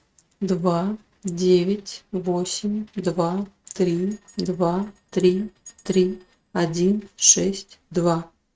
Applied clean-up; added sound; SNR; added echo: neural mask model RNNoise.